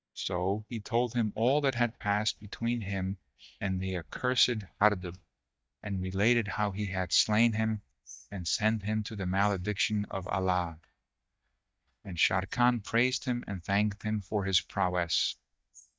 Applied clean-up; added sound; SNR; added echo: neural mask model DeepFilterNet 3.